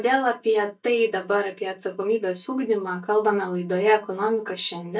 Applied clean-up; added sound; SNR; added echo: neural mask model DeepFilterNet 3.